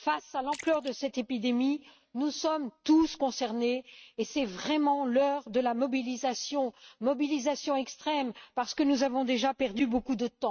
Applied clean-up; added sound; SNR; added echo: neural mask model RNNoise.